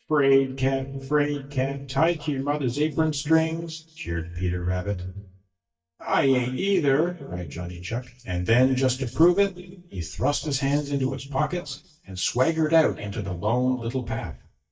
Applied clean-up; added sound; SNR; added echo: neural mask model DeepFilterNet 3.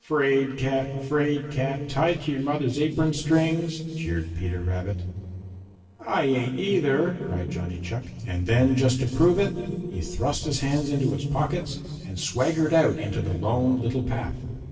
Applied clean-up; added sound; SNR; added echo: neural separator model SepFormer DNS4.